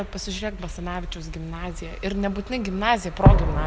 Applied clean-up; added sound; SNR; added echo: none; none; none; none.